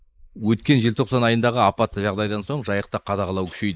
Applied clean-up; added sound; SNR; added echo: neural mask model Resemble Enhance denoiser.